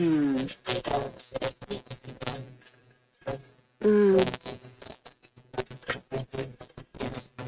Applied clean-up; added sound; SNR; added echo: neural mask model RNNoise.